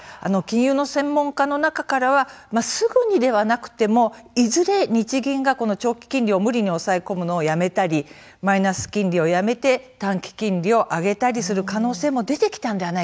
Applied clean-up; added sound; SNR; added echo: none; none; none; none.